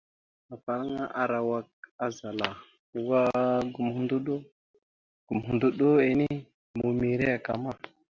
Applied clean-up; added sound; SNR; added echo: none; none; none; none.